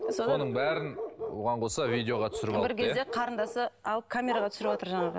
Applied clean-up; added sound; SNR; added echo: none; Bark; 6 dB; none.